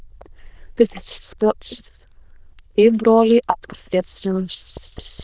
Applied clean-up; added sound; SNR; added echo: neural diffusion model UNIVERSE++.